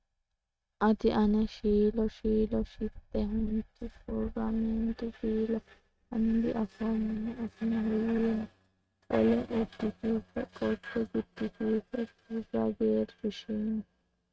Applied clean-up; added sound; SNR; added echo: neural mask model RNNoise.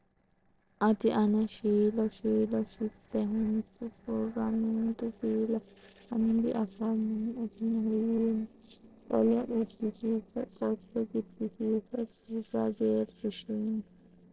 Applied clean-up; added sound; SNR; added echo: neural separator model SepFormer DNS4.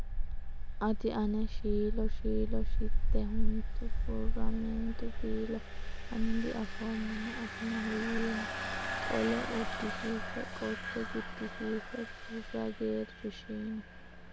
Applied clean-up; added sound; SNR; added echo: none; Engine; -5 dB; none.